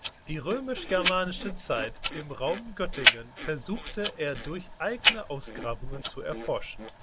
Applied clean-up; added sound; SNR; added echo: none; Tick-tock; 0 dB; none.